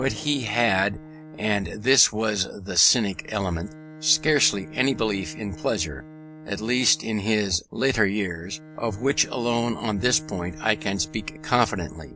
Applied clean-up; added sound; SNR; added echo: none; Bowed string instrument; 17 dB; none.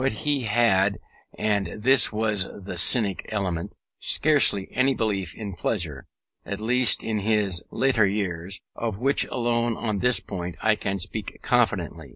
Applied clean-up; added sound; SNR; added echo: none; none; none; none.